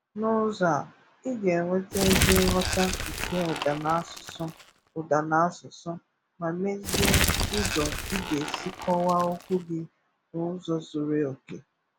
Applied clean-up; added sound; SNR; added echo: none; Crumpling, crinkling; 1 dB; none.